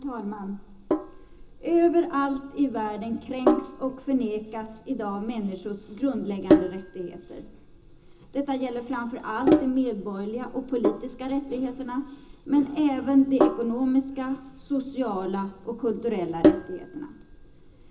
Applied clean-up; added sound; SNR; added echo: none; Sink (filling or washing); 2 dB; reverberation time 0.2 s.